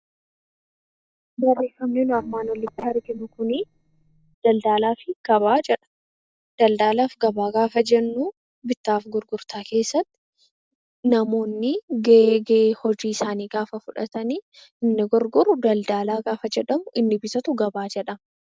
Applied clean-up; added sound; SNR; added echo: neural separator model SepFormer DNS4.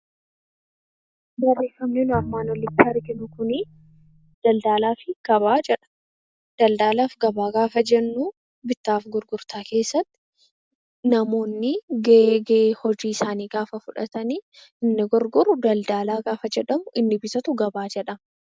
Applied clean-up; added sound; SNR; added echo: none; Bowed string instrument; 13 dB; none.